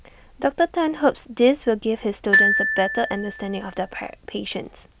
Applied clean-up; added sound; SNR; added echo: none; Glockenspiel; -1 dB; none.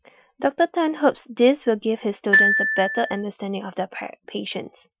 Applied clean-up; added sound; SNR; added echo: classical method Wiener filter.